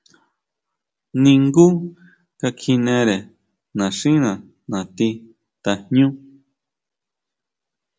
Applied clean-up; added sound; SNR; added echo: none; none; none; none.